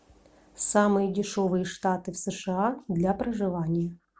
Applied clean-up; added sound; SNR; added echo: none; none; none; none.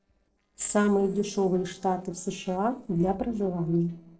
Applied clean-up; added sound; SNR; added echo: neural separator model SepFormer DNS4.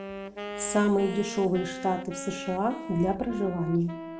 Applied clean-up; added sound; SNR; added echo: none; Wind instrument, woodwind instrument; 10 dB; reverberation time 0.7 s.